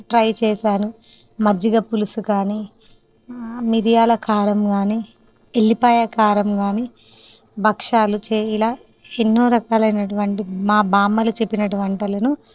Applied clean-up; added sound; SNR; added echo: neural separator model SepFormer DNS4.